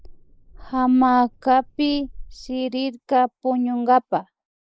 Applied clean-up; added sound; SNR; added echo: neural mask model Resemble Enhance denoiser.